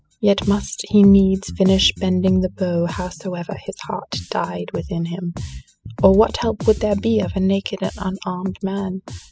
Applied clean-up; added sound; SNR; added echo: classical method spectral subtraction.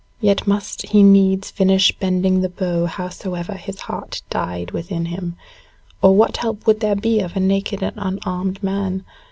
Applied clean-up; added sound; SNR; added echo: none; none; none; none.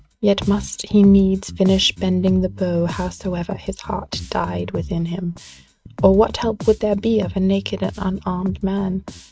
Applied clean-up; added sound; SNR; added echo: neural mask model RNNoise.